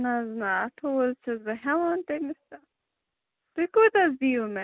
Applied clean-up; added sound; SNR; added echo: none; none; none; none.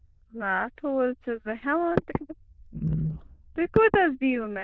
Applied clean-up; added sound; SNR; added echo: neural diffusion model UNIVERSE++.